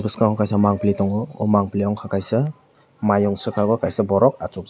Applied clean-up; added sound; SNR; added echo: none; none; none; none.